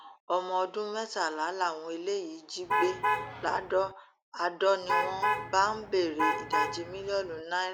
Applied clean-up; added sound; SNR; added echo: none; Alarm / Truck; 0 dB; none.